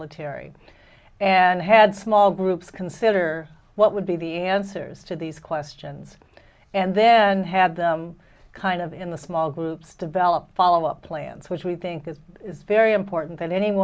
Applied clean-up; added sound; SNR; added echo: none; none; none; none.